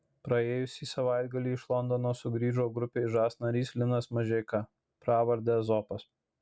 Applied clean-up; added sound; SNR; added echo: none; none; none; none.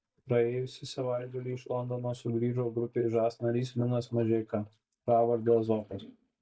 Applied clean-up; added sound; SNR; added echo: neural mask model DeepFilterNet 3.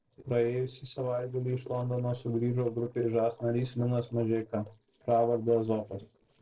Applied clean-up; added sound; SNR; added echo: neural separator model SepFormer DNS4.